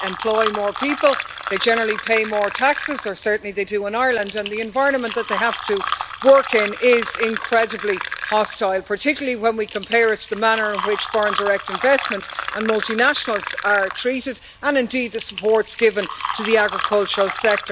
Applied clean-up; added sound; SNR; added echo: none; Fill (with liquid); 9 dB; none.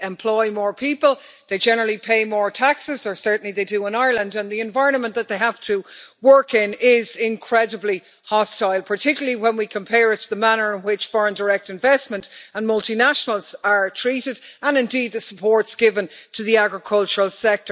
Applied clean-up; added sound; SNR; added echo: none; none; none; none.